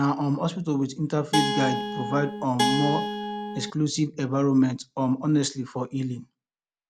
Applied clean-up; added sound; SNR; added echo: none; Guitar; 1 dB; none.